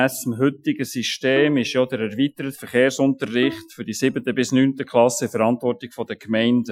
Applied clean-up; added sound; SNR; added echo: classical method Wiener filter.